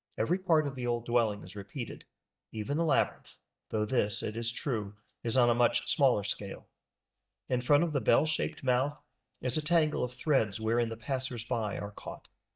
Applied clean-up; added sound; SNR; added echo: neural mask model DeepFilterNet 3.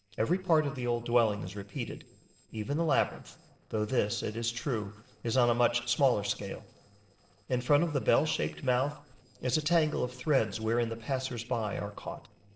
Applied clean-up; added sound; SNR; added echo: neural separator model SepFormer DNS4.